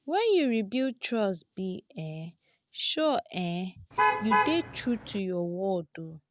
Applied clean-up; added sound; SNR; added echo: none; Alarm / Truck; -2 dB; none.